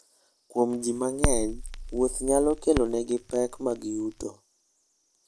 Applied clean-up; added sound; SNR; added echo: none; Crackle; 5 dB; none.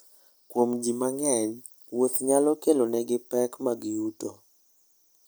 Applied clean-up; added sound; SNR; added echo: none; none; none; none.